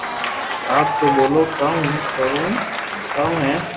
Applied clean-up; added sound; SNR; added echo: none; Applause / Crowd / Cheering; 2 dB; reverberation time 1.1 s.